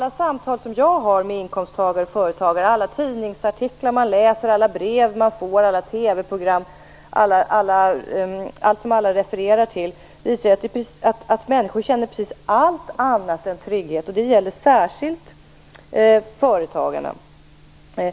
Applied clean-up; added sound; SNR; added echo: none; none; none; none.